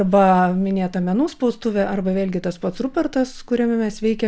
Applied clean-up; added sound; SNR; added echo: none; none; none; none.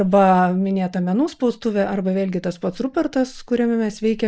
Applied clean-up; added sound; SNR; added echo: neural mask model Resemble Enhance denoiser.